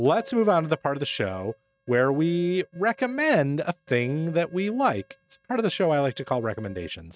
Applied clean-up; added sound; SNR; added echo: neural mask model RNNoise.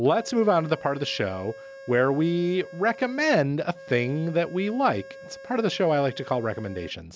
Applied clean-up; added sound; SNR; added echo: none; Organ; 18 dB; none.